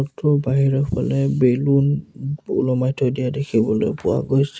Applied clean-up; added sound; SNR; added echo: none; none; none; none.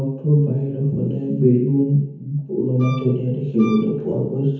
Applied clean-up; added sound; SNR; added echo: none; Wind instrument, woodwind instrument; 19 dB; reverberation time 1.0 s.